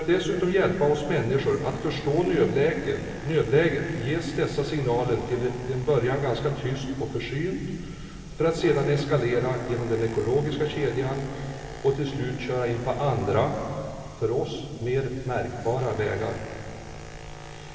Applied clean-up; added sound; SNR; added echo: none; Boat, Water vehicle; 19 dB; reverberation time 2.8 s.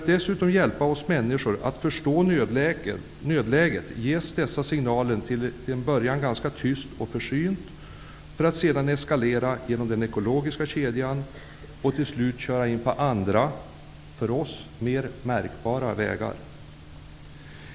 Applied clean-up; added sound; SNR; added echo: none; none; none; none.